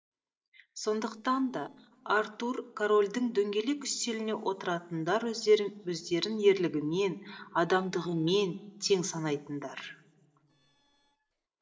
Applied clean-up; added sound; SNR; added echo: neural separator model SepFormer DNS4.